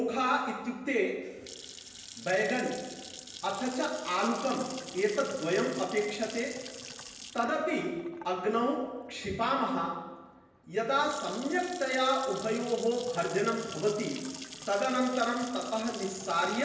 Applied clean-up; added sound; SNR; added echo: none; Sink (filling or washing) / Water tap, faucet / Splash, splatter; 15 dB; reverberation time 1.0 s.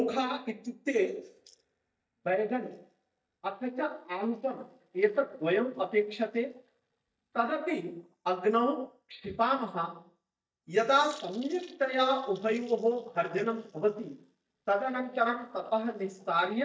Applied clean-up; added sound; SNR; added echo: neural mask model DeepFilterNet 3.